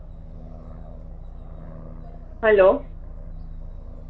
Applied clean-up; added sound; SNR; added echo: none; Aircraft; 11 dB; reverberation time 0.3 s.